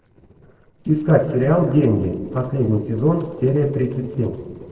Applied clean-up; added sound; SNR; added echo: neural separator model SepFormer DNS4.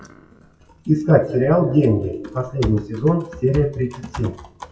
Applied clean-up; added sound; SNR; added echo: classical method WPE with log-MMSE.